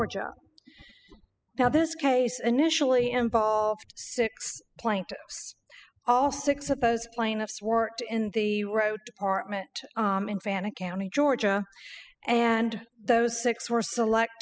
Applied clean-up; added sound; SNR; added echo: classical method spectral subtraction.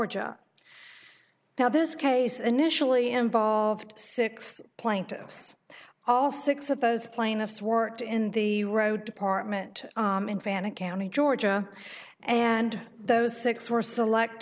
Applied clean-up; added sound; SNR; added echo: none; none; none; none.